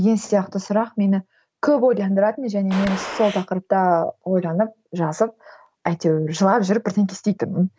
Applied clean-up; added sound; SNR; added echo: none; Gunshot, gunfire; 11 dB; none.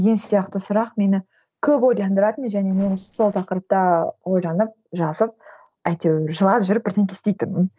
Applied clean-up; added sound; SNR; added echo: neural separator model SepFormer DNS4.